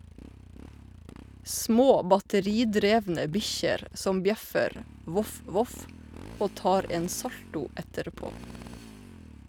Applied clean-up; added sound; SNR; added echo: none; Motorcycle; 17 dB; none.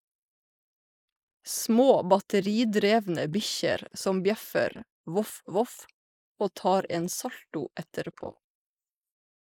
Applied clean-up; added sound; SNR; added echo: neural mask model Resemble Enhance denoiser.